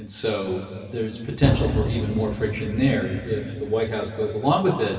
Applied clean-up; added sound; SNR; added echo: none; Drum; 7 dB; reverberation time 2.5 s.